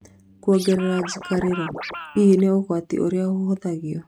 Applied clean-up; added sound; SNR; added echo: neural mask model RNNoise.